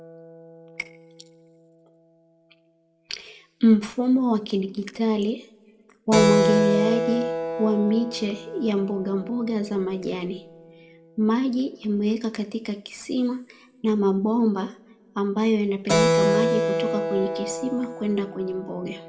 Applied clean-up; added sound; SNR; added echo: none; Keyboard (musical); 4 dB; reverberation time 0.6 s.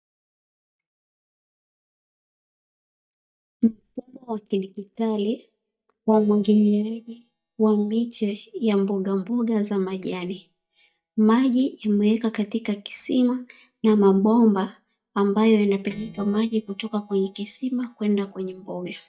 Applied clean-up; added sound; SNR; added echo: neural mask model DeepFilterNet 3.